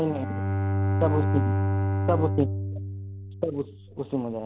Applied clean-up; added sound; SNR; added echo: none; Bowed string instrument; -3 dB; none.